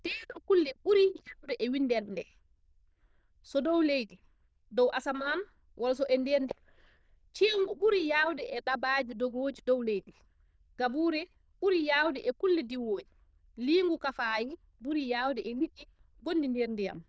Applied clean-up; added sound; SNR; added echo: neural diffusion model UNIVERSE++.